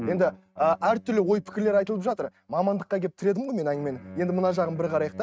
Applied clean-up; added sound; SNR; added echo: neural mask model RNNoise.